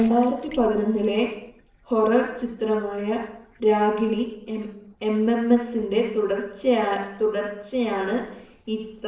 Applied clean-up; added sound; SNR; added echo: neural separator model SepFormer DNS4.